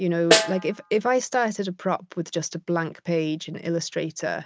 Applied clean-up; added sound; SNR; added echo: none; Snare drum; 1 dB; none.